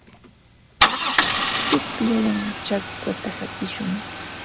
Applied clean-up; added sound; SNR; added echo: none; Idling / Engine starting / Car; -2 dB; none.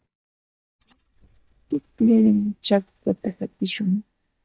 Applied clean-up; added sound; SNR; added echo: neural mask model DeepFilterNet 3.